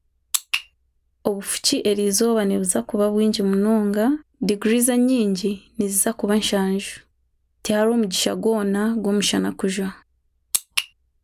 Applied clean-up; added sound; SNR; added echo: none; none; none; none.